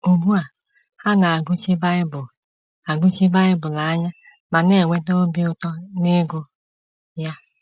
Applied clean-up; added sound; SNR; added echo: none; none; none; none.